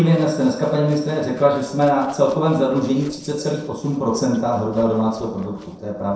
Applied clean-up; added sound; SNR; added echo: neural separator model SepFormer DNS4.